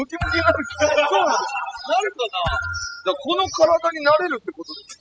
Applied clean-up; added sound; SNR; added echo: classical method spectral subtraction.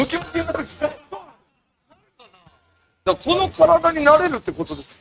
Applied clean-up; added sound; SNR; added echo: neural mask model RNNoise.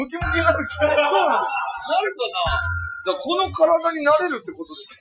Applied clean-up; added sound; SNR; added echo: classical method Wiener filter.